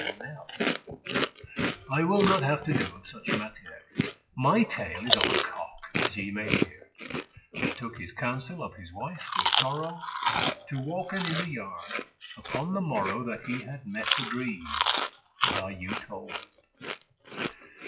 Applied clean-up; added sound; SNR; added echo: classical method WPE with log-MMSE.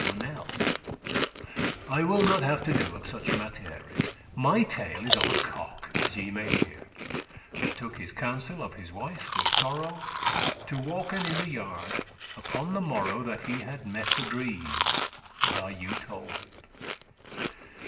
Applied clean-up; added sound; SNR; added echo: none; Chewing, mastication; -1 dB; reverberation time 0.8 s.